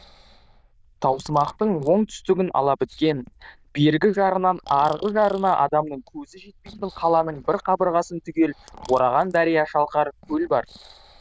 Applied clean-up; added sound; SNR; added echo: neural diffusion model UNIVERSE++.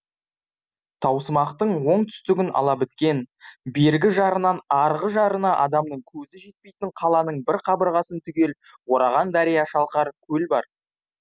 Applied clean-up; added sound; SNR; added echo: none; none; none; none.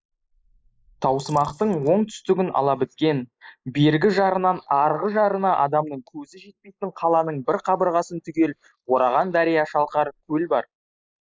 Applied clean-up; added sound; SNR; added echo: neural mask model Resemble Enhance denoiser.